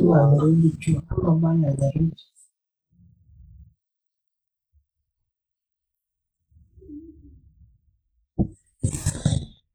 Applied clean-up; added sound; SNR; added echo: neural mask model Resemble Enhance denoiser.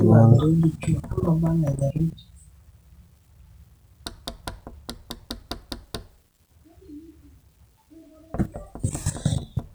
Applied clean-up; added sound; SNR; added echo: none; Knock; 17 dB; none.